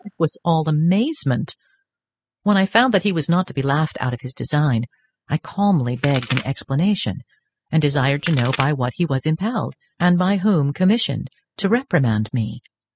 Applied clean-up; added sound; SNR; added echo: classical method spectral subtraction.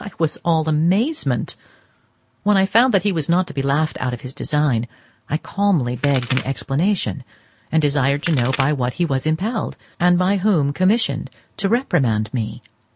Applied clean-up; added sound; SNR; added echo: none; Crack; 6 dB; none.